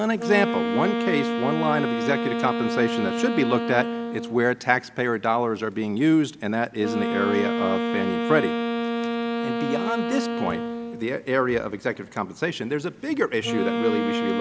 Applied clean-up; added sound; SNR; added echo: none; Wind instrument, woodwind instrument; 2 dB; none.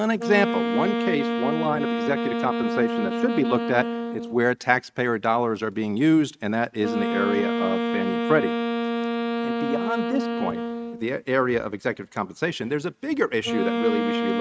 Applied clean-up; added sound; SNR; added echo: neural mask model RNNoise.